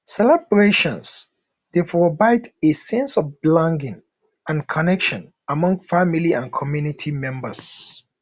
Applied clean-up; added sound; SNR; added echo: none; none; none; none.